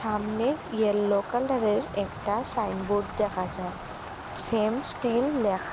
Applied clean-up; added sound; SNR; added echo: none; Rain; 14 dB; none.